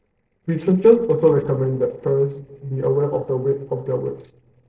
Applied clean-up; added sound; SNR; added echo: neural separator model SepFormer DNS4.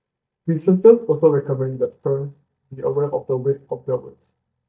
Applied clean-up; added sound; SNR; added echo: neural mask model DeepFilterNet 3.